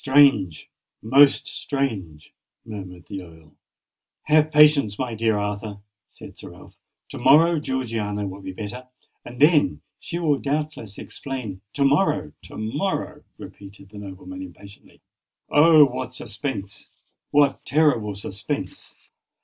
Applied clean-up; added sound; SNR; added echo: none; none; none; none.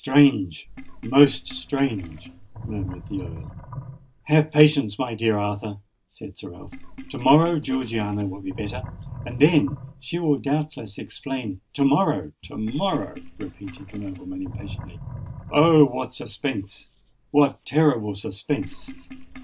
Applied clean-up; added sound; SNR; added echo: none; Sink (filling or washing); 15 dB; none.